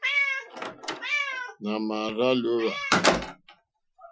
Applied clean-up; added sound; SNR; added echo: classical method Wiener filter.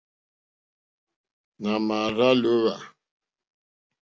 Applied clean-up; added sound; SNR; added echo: none; none; none; none.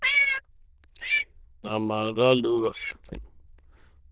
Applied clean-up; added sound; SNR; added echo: neural diffusion model UNIVERSE++.